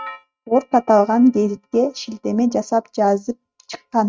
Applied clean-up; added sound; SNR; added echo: neural mask model RNNoise.